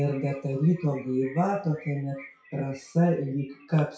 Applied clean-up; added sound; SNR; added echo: classical method WPE with log-MMSE.